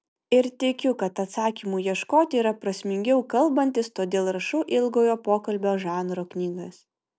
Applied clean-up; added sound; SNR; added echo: none; none; none; none.